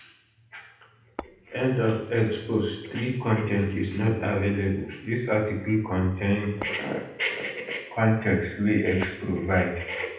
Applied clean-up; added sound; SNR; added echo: none; Tap / Hammer; 14 dB; reverberation time 0.8 s.